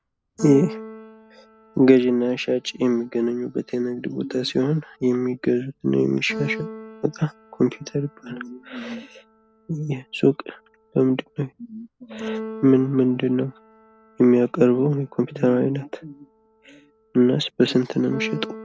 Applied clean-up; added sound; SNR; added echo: none; Keyboard (musical); 16 dB; none.